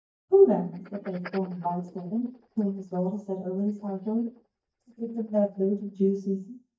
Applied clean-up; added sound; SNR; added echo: neural mask model DeepFilterNet 3.